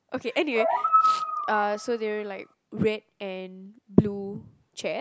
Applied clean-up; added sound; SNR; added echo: none; Animal; -2 dB; none.